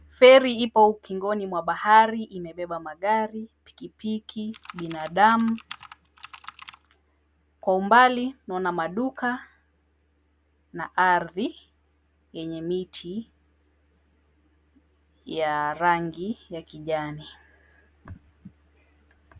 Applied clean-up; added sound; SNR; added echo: none; Computer keyboard; 18 dB; none.